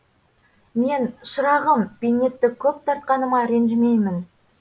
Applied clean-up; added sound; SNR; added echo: none; none; none; none.